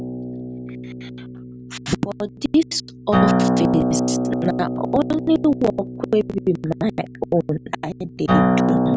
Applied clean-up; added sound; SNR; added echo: none; Acoustic guitar; 0 dB; none.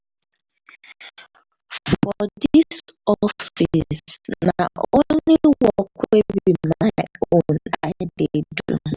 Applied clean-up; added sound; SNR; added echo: none; none; none; none.